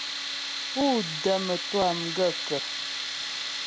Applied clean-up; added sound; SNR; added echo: none; Tools; 3 dB; none.